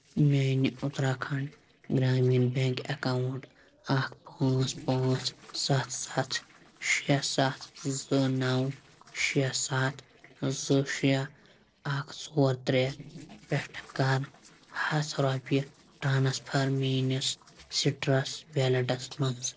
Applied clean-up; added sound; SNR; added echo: neural separator model SepFormer DNS4.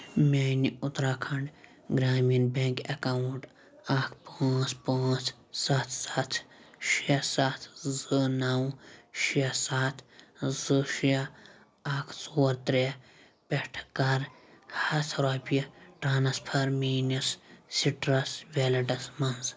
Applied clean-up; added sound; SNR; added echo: none; none; none; none.